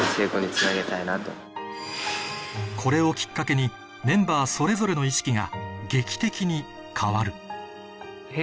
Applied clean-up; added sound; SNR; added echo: none; none; none; none.